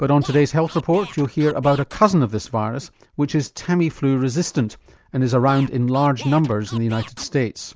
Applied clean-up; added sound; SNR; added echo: none; Scratching (performance technique); 18 dB; none.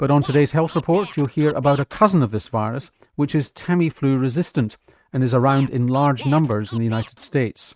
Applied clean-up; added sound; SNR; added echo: neural mask model RNNoise.